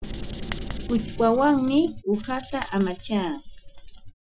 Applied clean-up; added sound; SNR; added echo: classical method Wiener filter.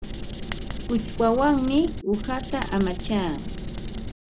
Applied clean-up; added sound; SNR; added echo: none; Writing; 5 dB; none.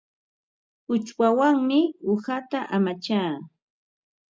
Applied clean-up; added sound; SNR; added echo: none; none; none; none.